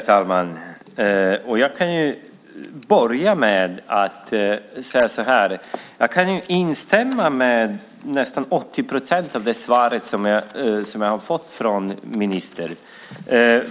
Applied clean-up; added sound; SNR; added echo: none; none; none; none.